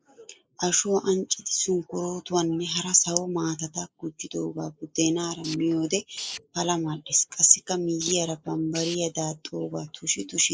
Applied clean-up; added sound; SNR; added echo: neural mask model Resemble Enhance denoiser.